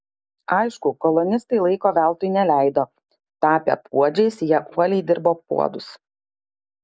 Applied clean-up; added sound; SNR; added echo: none; none; none; none.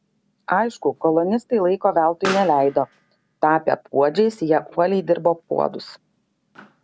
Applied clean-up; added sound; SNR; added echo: none; Explosion; 18 dB; none.